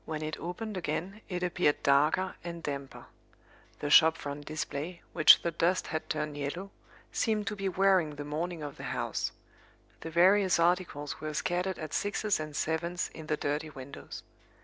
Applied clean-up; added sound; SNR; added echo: none; none; none; none.